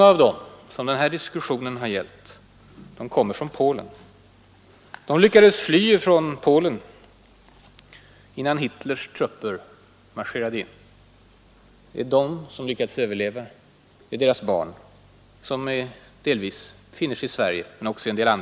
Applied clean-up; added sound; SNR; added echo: none; none; none; none.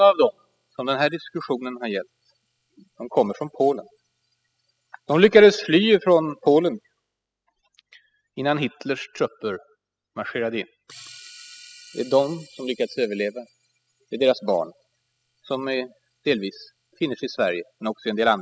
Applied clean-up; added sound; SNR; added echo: classical method spectral subtraction.